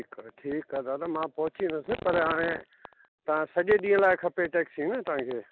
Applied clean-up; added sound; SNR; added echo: none; none; none; none.